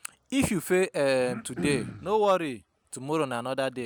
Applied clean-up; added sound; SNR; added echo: none; Cough; 11 dB; none.